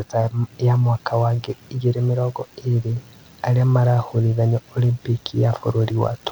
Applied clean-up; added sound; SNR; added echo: none; none; none; none.